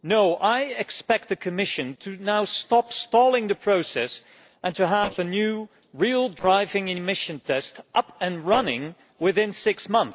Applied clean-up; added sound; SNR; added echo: neural separator model SepFormer DNS4.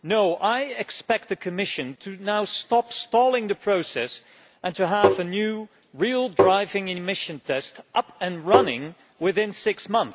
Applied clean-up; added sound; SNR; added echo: none; Tap; -4 dB; none.